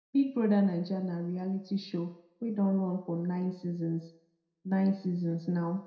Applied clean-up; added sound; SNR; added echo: none; none; none; reverberation time 0.5 s.